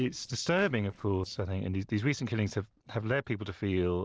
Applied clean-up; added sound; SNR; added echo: neural separator model SepFormer DNS4.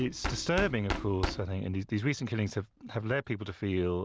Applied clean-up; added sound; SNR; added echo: none; Knock; 9 dB; none.